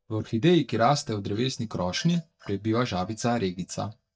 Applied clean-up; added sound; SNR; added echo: neural mask model DeepFilterNet 3.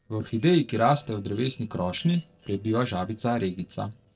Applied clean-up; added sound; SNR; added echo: neural separator model SepFormer DNS4.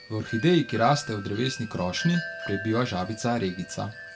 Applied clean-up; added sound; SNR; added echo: none; Wind chime; 12 dB; reverberation time 0.2 s.